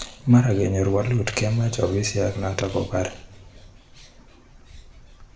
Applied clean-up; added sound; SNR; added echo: none; Bird; 20 dB; reverberation time 1.0 s.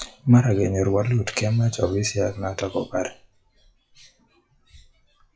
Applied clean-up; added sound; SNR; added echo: classical method WPE with log-MMSE.